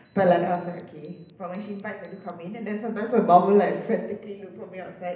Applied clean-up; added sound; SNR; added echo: none; Alarm; 18 dB; reverberation time 0.8 s.